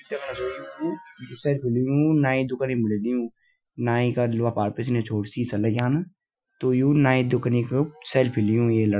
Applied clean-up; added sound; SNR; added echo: classical method Wiener filter.